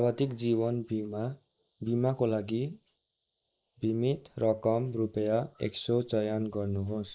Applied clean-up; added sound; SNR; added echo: neural mask model Resemble Enhance denoiser.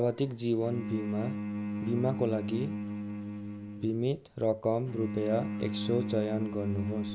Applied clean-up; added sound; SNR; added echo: none; Bowed string instrument; 5 dB; none.